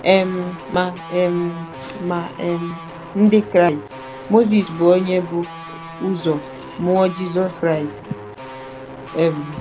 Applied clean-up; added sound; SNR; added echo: none; Guitar; 14 dB; none.